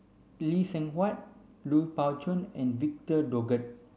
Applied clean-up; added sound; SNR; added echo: none; none; none; none.